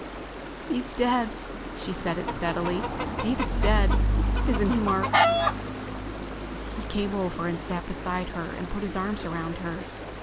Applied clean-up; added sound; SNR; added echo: none; Stream + Chicken, rooster; -2 dB; none.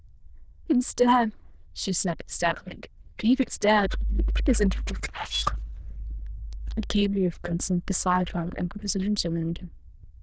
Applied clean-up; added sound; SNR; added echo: neural diffusion model UNIVERSE++.